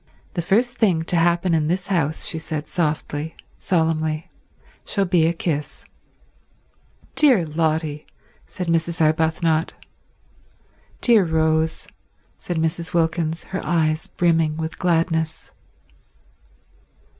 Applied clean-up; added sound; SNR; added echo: none; none; none; none.